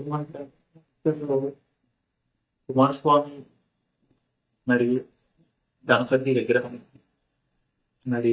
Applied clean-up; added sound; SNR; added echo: neural mask model DeepFilterNet 3.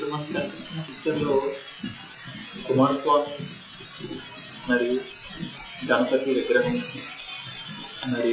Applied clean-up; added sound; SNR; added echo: classical method WPE with log-MMSE.